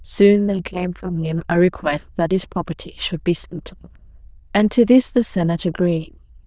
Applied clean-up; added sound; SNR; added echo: neural diffusion model UNIVERSE++.